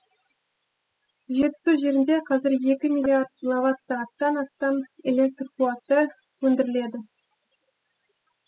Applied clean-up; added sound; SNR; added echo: classical method spectral subtraction.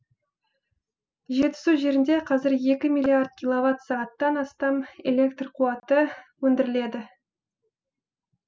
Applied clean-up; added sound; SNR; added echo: none; none; none; none.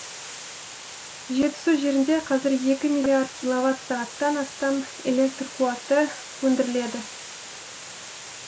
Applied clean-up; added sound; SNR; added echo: none; Water; 14 dB; none.